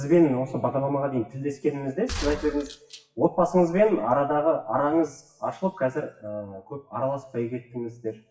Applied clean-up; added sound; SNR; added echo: classical method WPE with log-MMSE.